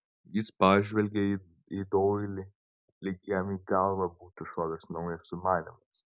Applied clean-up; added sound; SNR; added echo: none; none; none; none.